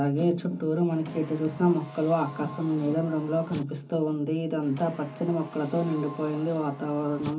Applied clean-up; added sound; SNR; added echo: none; Car; 17 dB; reverberation time 0.3 s.